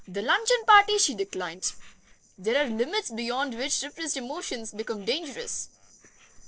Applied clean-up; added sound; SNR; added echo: neural separator model SepFormer DNS4.